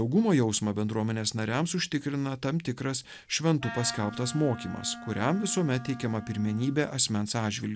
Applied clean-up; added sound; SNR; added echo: none; Wind instrument, woodwind instrument; 14 dB; none.